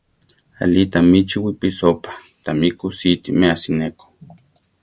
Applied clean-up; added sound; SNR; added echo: none; none; none; none.